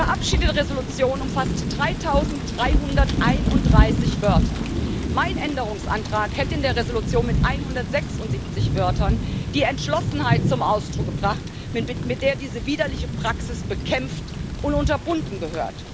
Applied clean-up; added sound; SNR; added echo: none; Thunder / Rain; -3 dB; none.